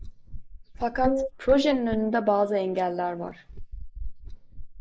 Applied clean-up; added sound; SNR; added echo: neural mask model Resemble Enhance denoiser.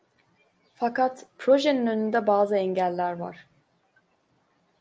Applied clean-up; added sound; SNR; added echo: none; none; none; none.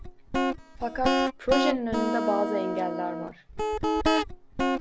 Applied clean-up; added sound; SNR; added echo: none; Guitar; -4 dB; none.